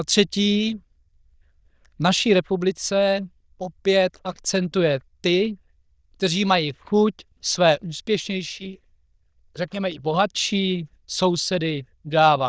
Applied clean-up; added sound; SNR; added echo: neural diffusion model UNIVERSE++.